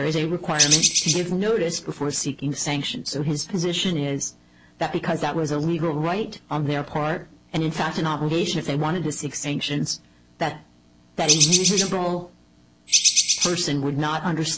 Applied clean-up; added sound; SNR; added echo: none; Bird; -5 dB; none.